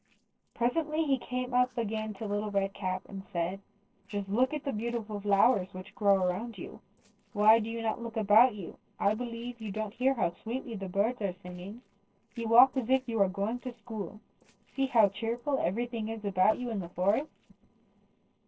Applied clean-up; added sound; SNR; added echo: neural separator model SepFormer DNS4.